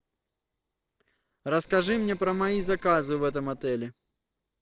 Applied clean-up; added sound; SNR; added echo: neural separator model SepFormer DNS4.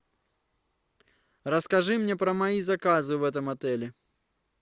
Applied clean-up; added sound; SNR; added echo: none; none; none; none.